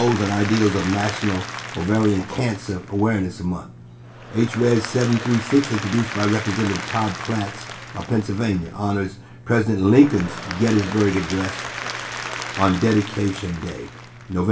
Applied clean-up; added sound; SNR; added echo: none; Applause / Crowd; 11 dB; reverberation time 0.3 s.